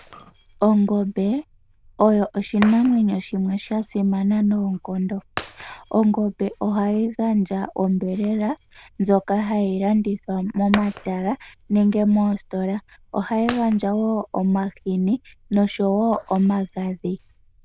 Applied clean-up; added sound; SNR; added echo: neural diffusion model UNIVERSE++.